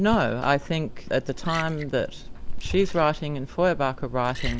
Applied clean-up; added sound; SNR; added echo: none; Liquid; 6 dB; none.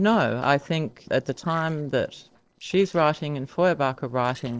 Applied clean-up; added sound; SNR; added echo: neural separator model SepFormer DNS4.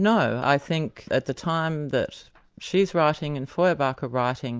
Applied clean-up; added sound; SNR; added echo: none; none; none; none.